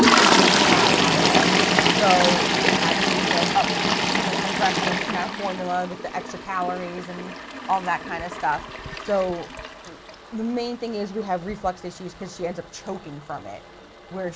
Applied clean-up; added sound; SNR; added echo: none; Toilet flush; -5 dB; none.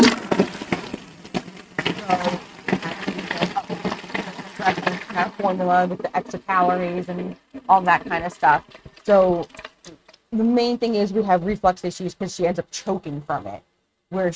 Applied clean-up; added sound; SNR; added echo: neural mask model RNNoise.